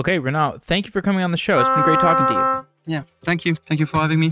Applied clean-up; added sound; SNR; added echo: neural mask model RNNoise.